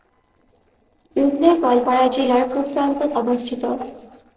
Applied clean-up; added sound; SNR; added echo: neural separator model SepFormer DNS4.